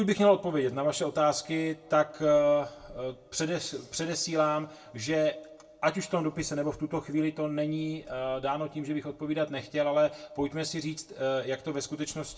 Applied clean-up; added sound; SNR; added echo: none; none; none; reverberation time 0.2 s.